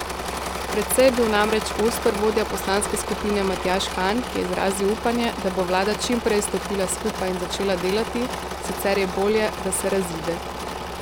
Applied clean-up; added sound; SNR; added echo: none; Engine / Mechanisms; 6 dB; none.